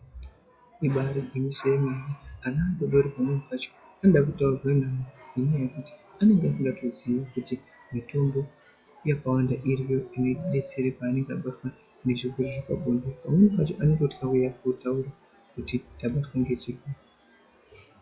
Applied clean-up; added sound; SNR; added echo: classical method log-MMSE.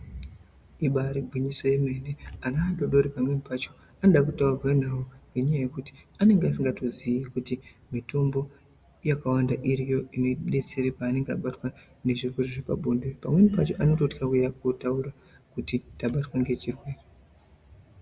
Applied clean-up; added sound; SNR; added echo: none; none; none; none.